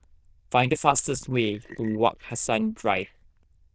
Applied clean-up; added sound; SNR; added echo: neural diffusion model UNIVERSE++.